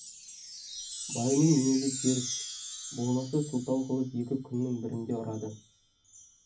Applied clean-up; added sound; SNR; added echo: none; Chime; 9 dB; reverberation time 0.4 s.